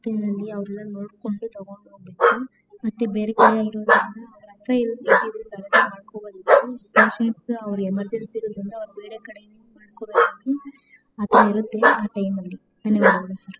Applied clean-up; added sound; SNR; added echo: classical method spectral subtraction.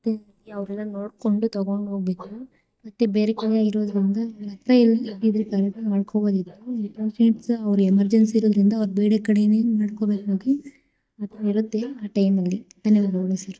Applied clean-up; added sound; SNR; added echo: neural mask model DeepFilterNet 3.